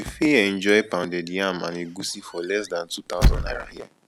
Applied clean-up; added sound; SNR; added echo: none; Squeak / Slam / Wood; 3 dB; none.